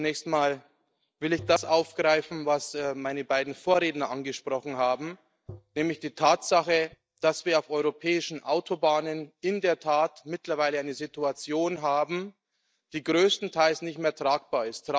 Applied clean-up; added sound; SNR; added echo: neural mask model DeepFilterNet 3.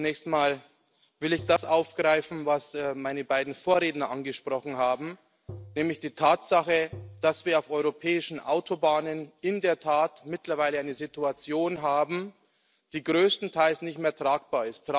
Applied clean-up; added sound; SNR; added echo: none; Tap; 18 dB; none.